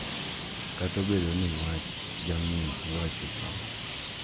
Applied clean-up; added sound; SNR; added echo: none; Traffic noise, roadway noise; 3 dB; none.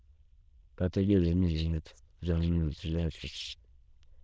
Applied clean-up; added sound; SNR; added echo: neural diffusion model UNIVERSE++.